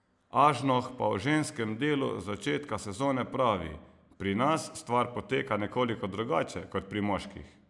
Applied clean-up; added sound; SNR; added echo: none; none; none; none.